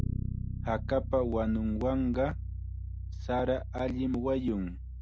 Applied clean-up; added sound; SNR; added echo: none; Bass guitar; 4 dB; none.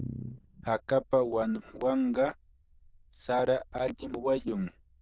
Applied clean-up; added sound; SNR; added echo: neural diffusion model UNIVERSE++.